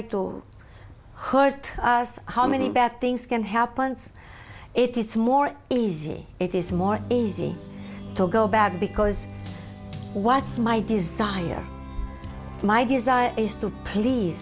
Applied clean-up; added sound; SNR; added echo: none; none; none; none.